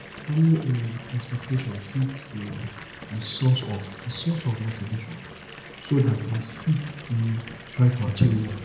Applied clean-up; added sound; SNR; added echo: none; Fill (with liquid) / Bathtub (filling or washing) / Water tap, faucet; 16 dB; reverberation time 0.7 s.